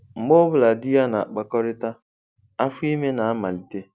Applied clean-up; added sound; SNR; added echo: none; none; none; none.